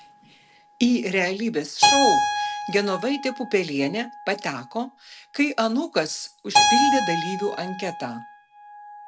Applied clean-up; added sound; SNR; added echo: none; Keyboard (musical); 0 dB; none.